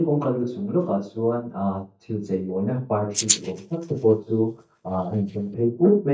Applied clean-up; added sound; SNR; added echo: neural mask model DeepFilterNet 3.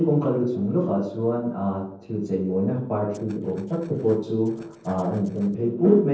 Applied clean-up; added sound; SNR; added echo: neural separator model SepFormer DNS4.